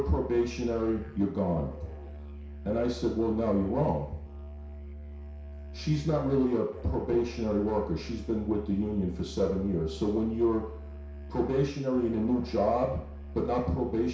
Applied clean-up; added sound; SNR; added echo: none; Musical instrument; 12 dB; reverberation time 0.6 s.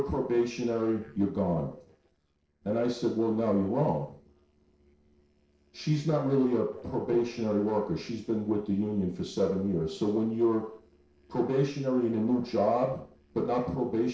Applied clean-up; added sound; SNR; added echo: neural separator model SepFormer DNS4.